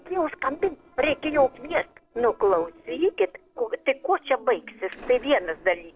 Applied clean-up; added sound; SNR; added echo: neural separator model SepFormer DNS4.